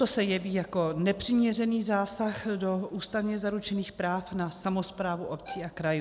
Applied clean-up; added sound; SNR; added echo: none; Bowed string instrument; 14 dB; none.